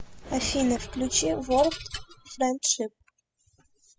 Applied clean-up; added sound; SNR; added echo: classical method spectral subtraction.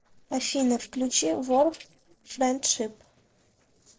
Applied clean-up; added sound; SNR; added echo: neural separator model SepFormer DNS4.